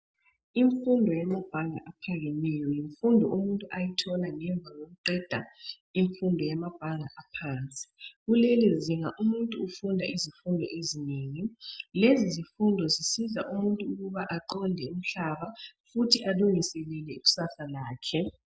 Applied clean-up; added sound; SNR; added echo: none; none; none; none.